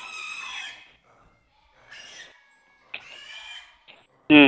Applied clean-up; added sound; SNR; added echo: none; Livestock, farm animals, working animals; 18 dB; none.